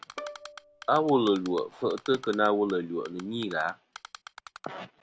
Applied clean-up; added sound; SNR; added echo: none; Bowed string instrument + Typing; 18 dB; none.